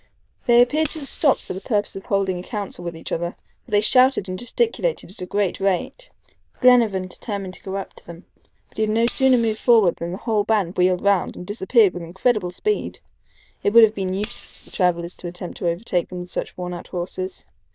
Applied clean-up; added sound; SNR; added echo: neural diffusion model UNIVERSE++.